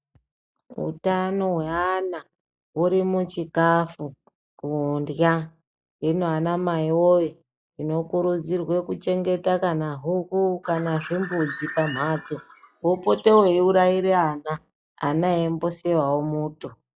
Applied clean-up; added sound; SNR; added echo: classical method log-MMSE.